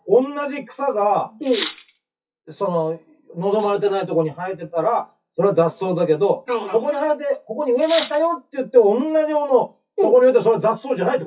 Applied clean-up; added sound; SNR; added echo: classical method WPE with log-MMSE.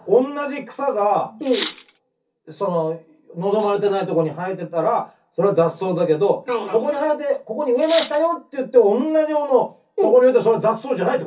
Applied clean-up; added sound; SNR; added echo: none; Cutlery, silverware; 11 dB; reverberation time 0.3 s.